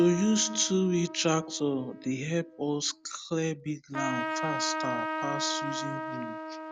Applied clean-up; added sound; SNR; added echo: none; Trumpet; 6 dB; none.